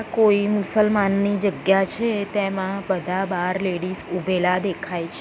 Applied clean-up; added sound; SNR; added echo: none; none; none; none.